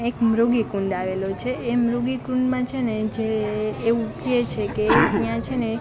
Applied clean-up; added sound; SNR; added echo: none; Sneeze; 1 dB; none.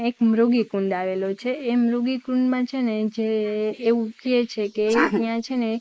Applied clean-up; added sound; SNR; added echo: neural mask model Resemble Enhance denoiser.